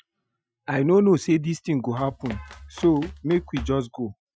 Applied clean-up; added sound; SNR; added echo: classical method Wiener filter.